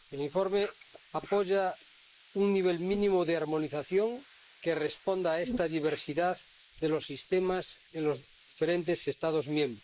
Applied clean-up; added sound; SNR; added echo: neural mask model Resemble Enhance denoiser.